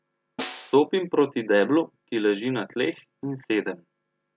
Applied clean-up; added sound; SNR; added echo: none; Snare drum; 14 dB; none.